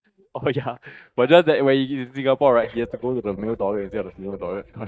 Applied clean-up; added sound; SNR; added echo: neural mask model DeepFilterNet 3.